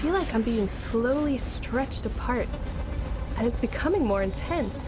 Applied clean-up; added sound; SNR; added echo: none; none; none; none.